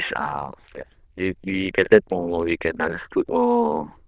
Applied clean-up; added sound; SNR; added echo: neural diffusion model UNIVERSE++.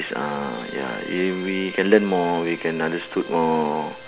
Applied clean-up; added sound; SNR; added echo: none; Bowed string instrument; 16 dB; none.